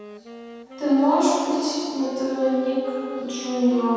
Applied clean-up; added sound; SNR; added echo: none; Wind instrument, woodwind instrument; 17 dB; reverberation time 2.1 s.